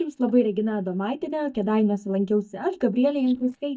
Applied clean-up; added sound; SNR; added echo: neural mask model DeepFilterNet 3.